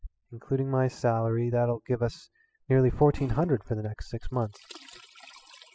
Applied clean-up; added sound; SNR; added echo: classical method spectral subtraction.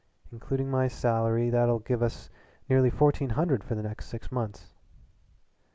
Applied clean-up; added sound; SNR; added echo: none; none; none; none.